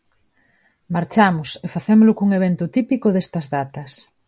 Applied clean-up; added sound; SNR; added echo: none; none; none; none.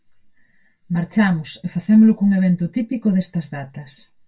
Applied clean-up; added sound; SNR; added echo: none; none; none; reverberation time 0.1 s.